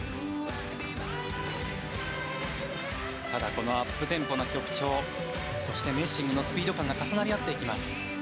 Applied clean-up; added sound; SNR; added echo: none; Wind instrument, woodwind instrument; 15 dB; none.